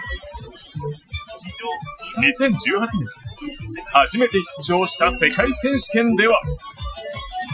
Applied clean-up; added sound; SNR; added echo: classical method Wiener filter.